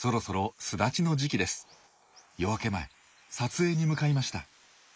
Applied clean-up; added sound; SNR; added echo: neural mask model Resemble Enhance denoiser.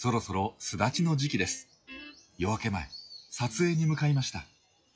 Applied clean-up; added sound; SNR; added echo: classical method log-MMSE.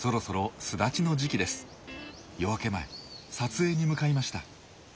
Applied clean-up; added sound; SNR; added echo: none; Guitar; 19 dB; none.